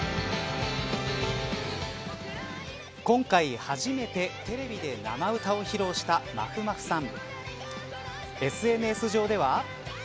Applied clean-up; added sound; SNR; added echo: none; none; none; none.